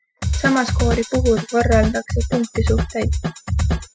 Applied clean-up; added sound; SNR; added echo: classical method spectral subtraction.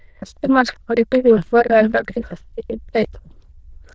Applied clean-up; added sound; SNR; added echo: neural diffusion model UNIVERSE++.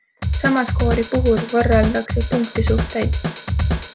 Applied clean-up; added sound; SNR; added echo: none; Drum kit; 0 dB; none.